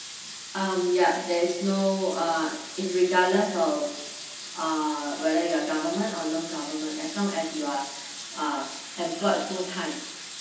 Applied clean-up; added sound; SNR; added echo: none; Sink (filling or washing) / Water tap, faucet; 12 dB; reverberation time 0.9 s.